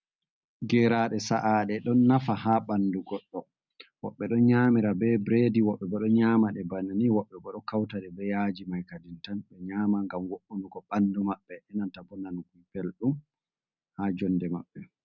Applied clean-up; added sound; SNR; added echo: none; none; none; none.